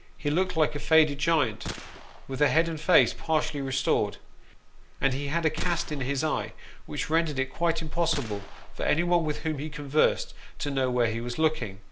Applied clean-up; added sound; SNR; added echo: none; Gunshot, gunfire; 15 dB; none.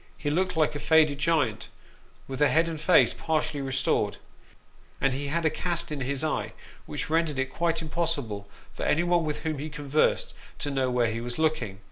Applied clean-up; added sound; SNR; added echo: none; none; none; none.